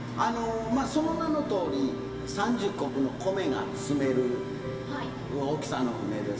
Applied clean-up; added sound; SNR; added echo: none; none; none; reverberation time 2.3 s.